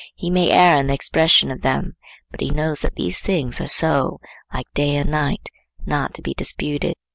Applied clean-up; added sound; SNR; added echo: none; none; none; none.